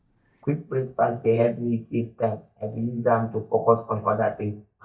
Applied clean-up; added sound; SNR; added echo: neural mask model DeepFilterNet 3.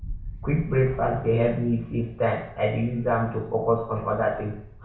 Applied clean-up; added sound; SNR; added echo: none; Wind; 14 dB; reverberation time 0.6 s.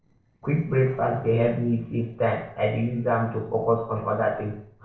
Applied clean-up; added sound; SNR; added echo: neural separator model SepFormer DNS4.